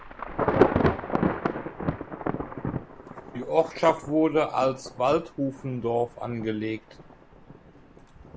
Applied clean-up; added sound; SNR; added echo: none; Thunder / Traffic noise, roadway noise / Rain / Insect; 1 dB; none.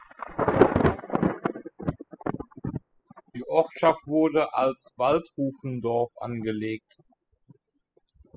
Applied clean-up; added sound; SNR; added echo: classical method spectral subtraction.